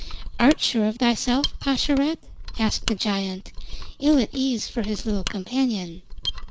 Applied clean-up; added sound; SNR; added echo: neural mask model Resemble Enhance denoiser.